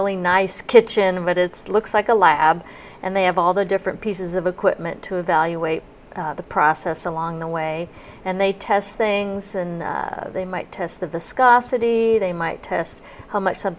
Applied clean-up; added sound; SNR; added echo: none; none; none; none.